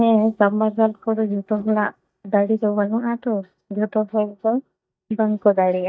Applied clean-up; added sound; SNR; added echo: neural mask model DeepFilterNet 3.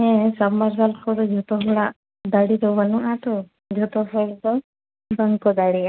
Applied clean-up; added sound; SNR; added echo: none; none; none; none.